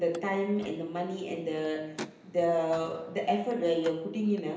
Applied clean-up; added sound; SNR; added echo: none; Car; 19 dB; reverberation time 0.8 s.